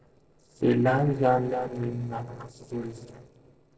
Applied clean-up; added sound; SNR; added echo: neural separator model SepFormer DNS4.